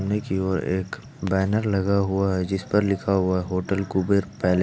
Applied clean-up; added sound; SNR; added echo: none; none; none; none.